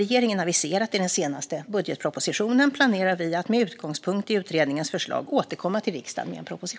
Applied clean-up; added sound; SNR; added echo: none; none; none; none.